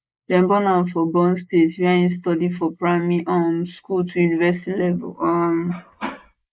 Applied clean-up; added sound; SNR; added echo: neural mask model Resemble Enhance denoiser.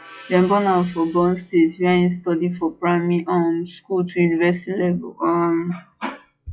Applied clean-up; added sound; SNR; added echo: classical method log-MMSE.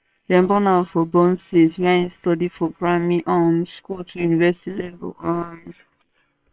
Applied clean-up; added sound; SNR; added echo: neural separator model SepFormer WHAM!.